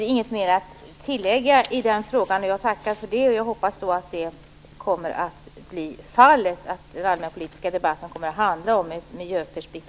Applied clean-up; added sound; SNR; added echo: none; none; none; none.